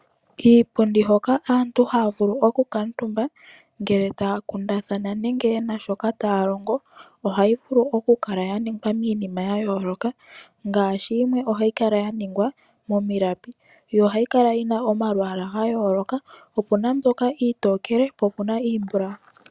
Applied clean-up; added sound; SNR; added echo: none; none; none; none.